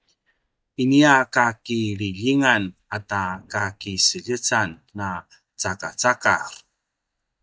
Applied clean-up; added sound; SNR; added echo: neural mask model DeepFilterNet 3.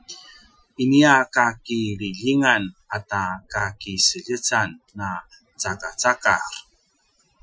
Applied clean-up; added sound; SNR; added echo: classical method Wiener filter.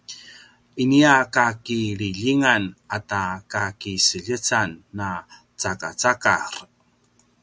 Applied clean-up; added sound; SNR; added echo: none; none; none; none.